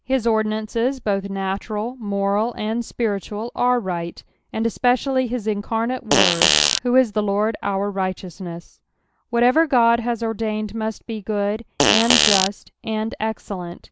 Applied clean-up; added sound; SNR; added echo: none; Fart; -5 dB; none.